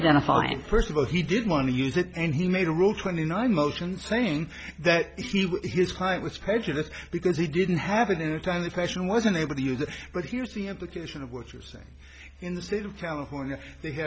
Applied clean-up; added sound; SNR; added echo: none; none; none; none.